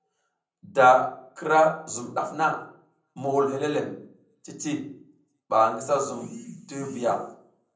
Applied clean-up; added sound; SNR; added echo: none; none; none; reverberation time 0.6 s.